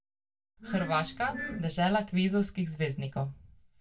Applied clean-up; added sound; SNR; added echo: none; Glass; 9 dB; reverberation time 0.2 s.